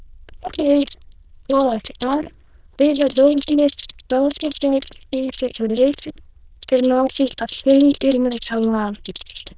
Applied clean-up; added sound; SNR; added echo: neural diffusion model UNIVERSE++.